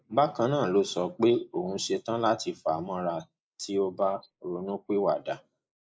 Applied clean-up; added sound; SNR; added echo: neural mask model Resemble Enhance denoiser.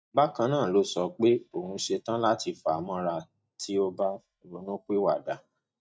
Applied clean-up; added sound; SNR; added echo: neural mask model DeepFilterNet 3.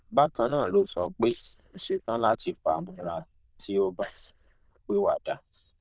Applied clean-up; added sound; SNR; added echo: neural diffusion model UNIVERSE++.